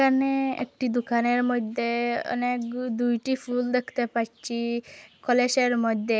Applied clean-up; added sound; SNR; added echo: none; none; none; none.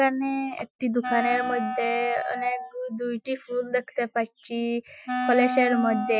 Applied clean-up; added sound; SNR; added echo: classical method Wiener filter.